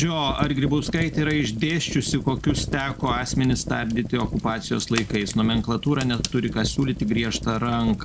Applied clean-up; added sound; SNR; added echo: none; Fire; 8 dB; none.